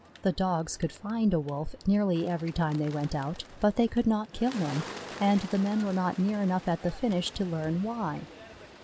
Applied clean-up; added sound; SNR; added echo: none; Bird; 17 dB; none.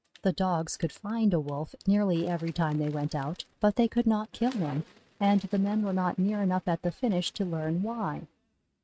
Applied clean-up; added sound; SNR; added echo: neural mask model RNNoise.